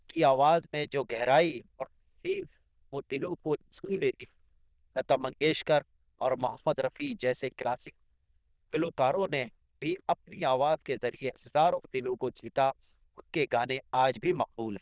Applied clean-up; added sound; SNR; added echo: neural diffusion model UNIVERSE++.